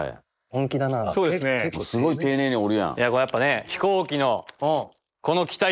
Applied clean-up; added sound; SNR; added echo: neural mask model Resemble Enhance denoiser.